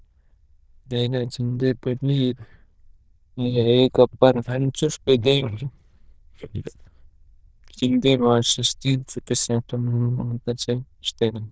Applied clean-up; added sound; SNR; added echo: neural diffusion model UNIVERSE++.